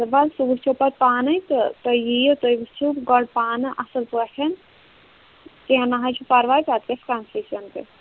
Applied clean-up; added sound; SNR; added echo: none; none; none; none.